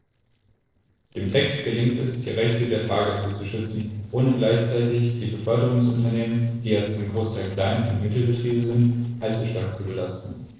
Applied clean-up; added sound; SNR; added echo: neural separator model SepFormer DNS4.